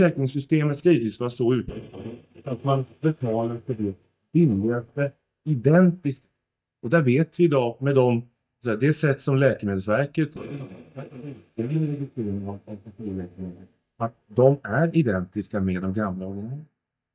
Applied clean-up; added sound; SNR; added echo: neural mask model DeepFilterNet 3.